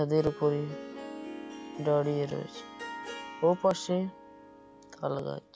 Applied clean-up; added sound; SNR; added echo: none; Harp; 13 dB; none.